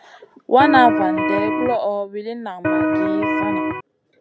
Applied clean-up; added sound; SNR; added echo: none; Electric guitar; -2 dB; none.